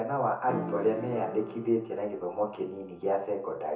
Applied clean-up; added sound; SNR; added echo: none; Piano; 11 dB; reverberation time 0.6 s.